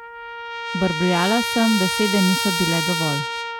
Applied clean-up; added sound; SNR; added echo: none; Trumpet; 3 dB; none.